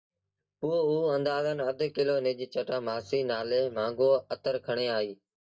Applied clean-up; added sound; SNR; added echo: neural mask model DeepFilterNet 3.